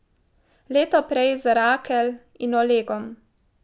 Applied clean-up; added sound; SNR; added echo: none; none; none; none.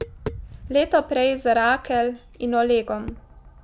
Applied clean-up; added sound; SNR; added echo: none; Tap; 15 dB; none.